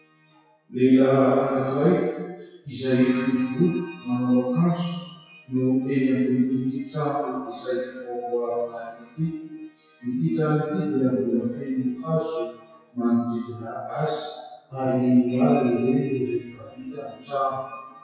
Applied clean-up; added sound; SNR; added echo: classical method WPE with log-MMSE.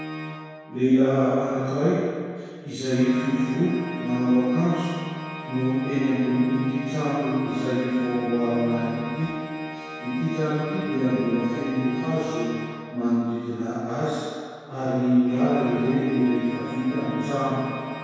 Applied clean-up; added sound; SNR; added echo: none; Organ; 11 dB; reverberation time 2.0 s.